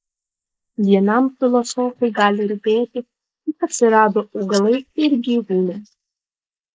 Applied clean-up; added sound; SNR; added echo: neural mask model Resemble Enhance denoiser.